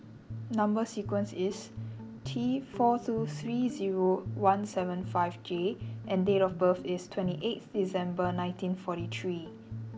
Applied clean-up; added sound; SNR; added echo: none; Guitar; 11 dB; none.